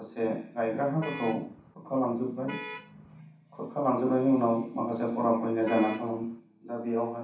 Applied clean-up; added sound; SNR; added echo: none; Vehicle horn, car horn, honking; 13 dB; reverberation time 0.6 s.